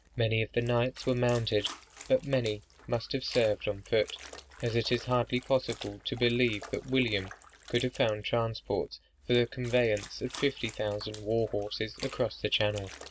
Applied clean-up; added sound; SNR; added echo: none; Trickle, dribble / Splash, splatter; 19 dB; none.